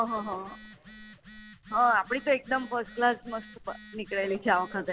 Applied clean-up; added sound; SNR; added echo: none; Telephone; 19 dB; none.